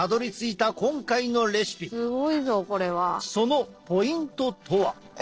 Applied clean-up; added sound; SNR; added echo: neural separator model SepFormer DNS4.